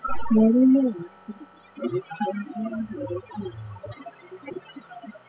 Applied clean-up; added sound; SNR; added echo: classical method spectral subtraction.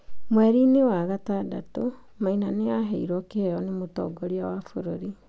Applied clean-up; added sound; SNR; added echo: none; none; none; none.